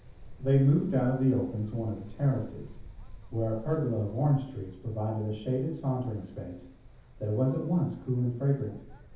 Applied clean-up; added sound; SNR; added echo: none; Wind; 17 dB; reverberation time 0.7 s.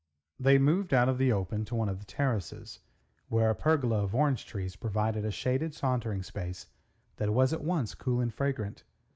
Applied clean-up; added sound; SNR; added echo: none; none; none; none.